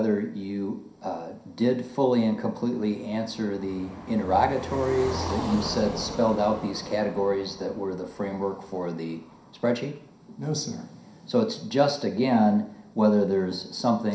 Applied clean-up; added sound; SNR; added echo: none; Car passing by; 13 dB; reverberation time 0.5 s.